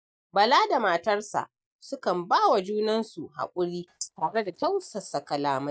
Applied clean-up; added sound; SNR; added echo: neural mask model DeepFilterNet 3.